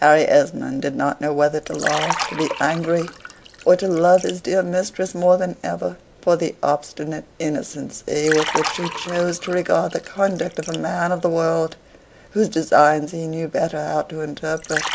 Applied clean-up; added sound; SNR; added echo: none; Liquid; 12 dB; none.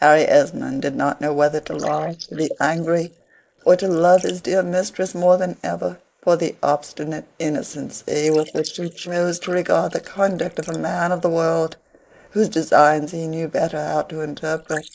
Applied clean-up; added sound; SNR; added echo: neural mask model Resemble Enhance denoiser.